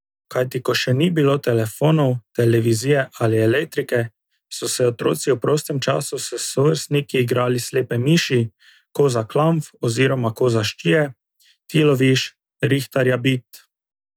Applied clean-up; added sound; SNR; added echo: none; none; none; none.